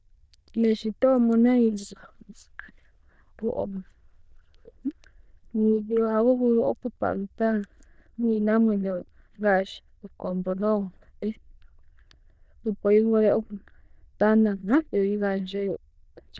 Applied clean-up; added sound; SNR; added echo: neural diffusion model UNIVERSE++.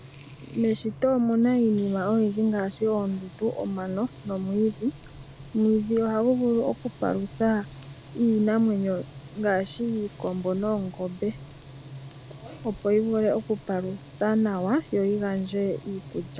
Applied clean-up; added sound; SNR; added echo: none; Frying (food); 16 dB; none.